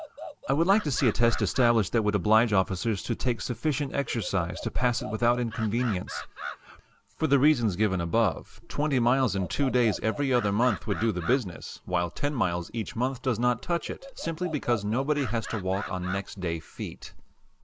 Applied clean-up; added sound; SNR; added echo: none; Animal; 15 dB; none.